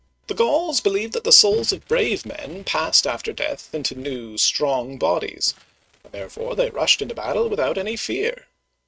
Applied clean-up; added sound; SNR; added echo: neural mask model RNNoise.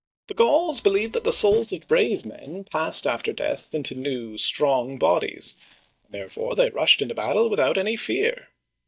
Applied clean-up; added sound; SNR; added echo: neural mask model DeepFilterNet 3.